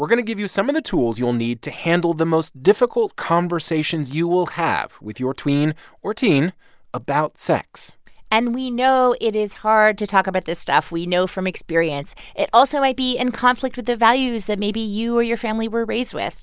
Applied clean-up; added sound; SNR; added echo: none; none; none; none.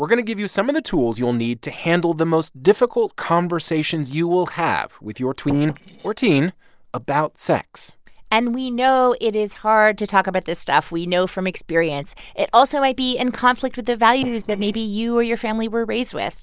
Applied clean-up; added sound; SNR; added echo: neural separator model SepFormer DNS4.